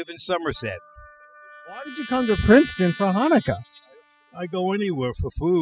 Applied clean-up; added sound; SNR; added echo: classical method spectral subtraction.